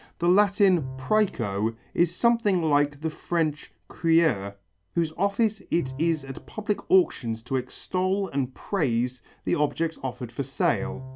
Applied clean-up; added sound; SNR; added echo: none; Bowed string instrument; 18 dB; none.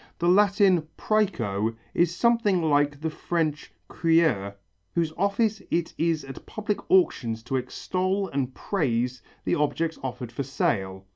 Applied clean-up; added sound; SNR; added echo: none; none; none; none.